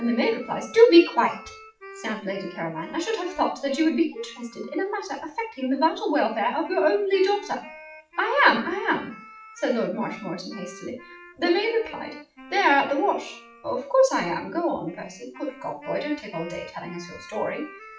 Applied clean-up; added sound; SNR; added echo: classical method WPE with log-MMSE.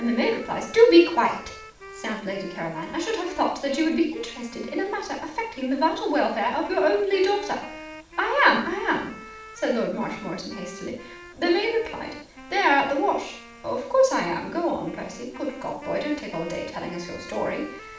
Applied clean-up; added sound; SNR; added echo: none; Wind instrument, woodwind instrument; 18 dB; reverberation time 0.5 s.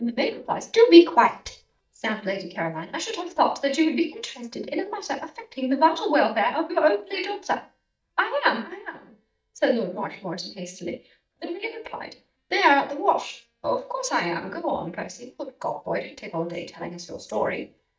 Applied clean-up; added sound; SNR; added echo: neural mask model DeepFilterNet 3.